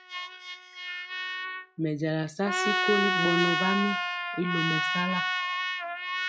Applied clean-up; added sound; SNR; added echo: classical method log-MMSE.